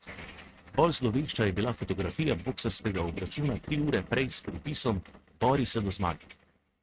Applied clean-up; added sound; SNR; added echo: neural mask model RNNoise.